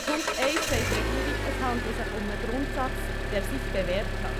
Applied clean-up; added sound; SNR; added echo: none; Engine; -3 dB; none.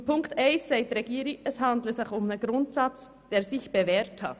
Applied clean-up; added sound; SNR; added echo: none; none; none; none.